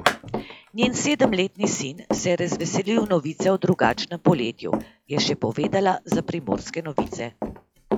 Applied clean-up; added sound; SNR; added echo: classical method log-MMSE.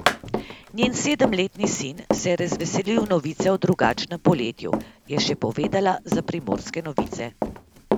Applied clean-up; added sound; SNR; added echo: none; Run; 4 dB; none.